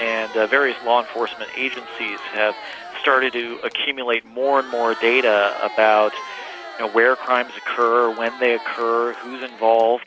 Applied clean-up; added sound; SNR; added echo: none; Crowd; 15 dB; none.